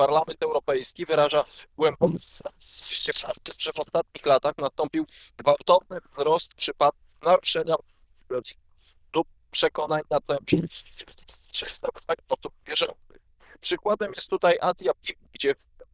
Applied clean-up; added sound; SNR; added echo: neural diffusion model UNIVERSE++.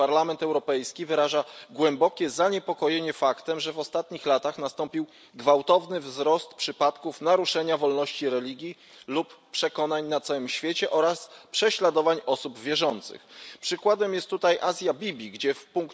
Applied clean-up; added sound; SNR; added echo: none; none; none; none.